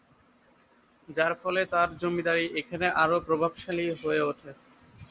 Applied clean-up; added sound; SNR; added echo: none; none; none; none.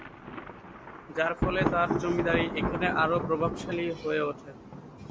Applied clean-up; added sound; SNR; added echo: none; Thunder; 3 dB; none.